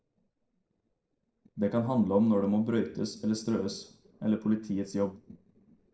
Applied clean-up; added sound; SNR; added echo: neural separator model SepFormer DNS4.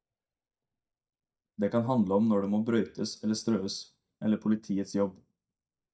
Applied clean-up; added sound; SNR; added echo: neural mask model DeepFilterNet 3.